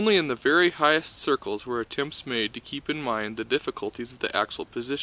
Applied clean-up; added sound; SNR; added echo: none; none; none; none.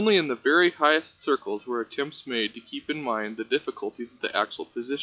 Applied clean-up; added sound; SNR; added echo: classical method log-MMSE.